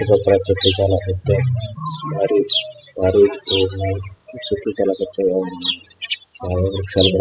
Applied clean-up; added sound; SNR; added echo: classical method spectral subtraction.